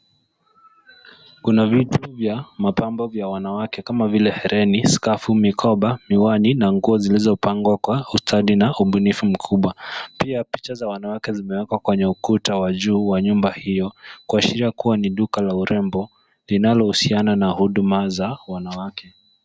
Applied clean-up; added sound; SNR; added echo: none; none; none; none.